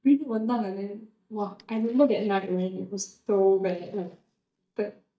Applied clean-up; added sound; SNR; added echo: neural mask model DeepFilterNet 3.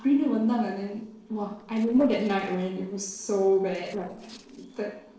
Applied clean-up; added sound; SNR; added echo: neural separator model SepFormer DNS4.